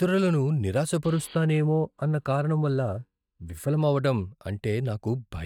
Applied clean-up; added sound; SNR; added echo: neural mask model DeepFilterNet 3.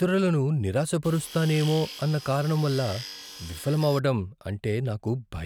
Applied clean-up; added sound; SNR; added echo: none; Tools; 15 dB; none.